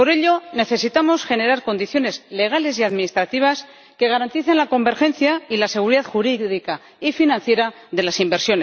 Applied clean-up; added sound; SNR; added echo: none; none; none; none.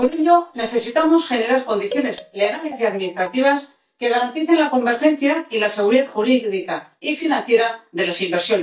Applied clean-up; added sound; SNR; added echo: neural mask model DeepFilterNet 3.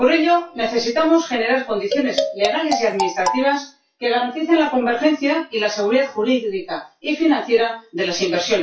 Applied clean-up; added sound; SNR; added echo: classical method WPE with log-MMSE.